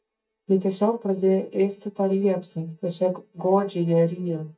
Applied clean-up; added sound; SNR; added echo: neural mask model DeepFilterNet 3.